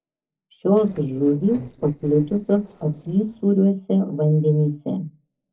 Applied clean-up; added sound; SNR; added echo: neural separator model SepFormer DNS4.